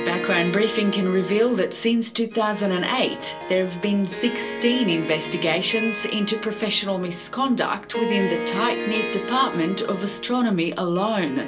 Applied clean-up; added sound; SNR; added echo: none; Harp; 8 dB; reverberation time 0.2 s.